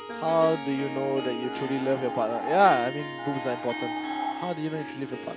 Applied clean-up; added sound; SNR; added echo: none; Animal + Harp; 6 dB; none.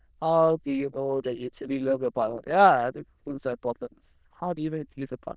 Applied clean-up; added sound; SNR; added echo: neural diffusion model UNIVERSE++.